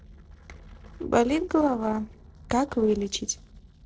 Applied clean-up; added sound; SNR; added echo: neural separator model SepFormer DNS4.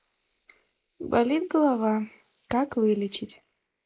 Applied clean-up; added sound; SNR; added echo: neural mask model Resemble Enhance denoiser.